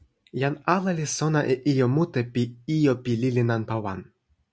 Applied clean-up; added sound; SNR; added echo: none; none; none; none.